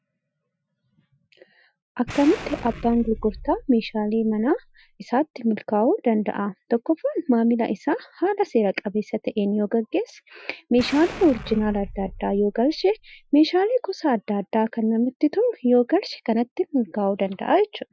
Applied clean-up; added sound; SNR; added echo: classical method Wiener filter.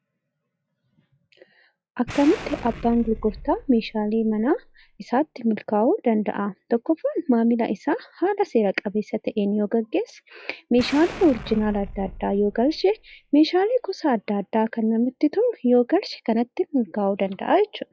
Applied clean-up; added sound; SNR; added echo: classical method log-MMSE.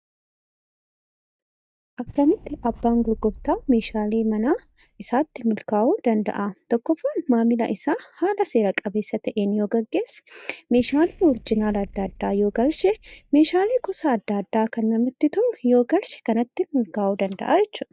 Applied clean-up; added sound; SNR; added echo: neural mask model DeepFilterNet 3.